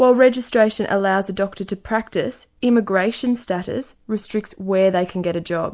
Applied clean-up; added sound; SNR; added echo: none; none; none; none.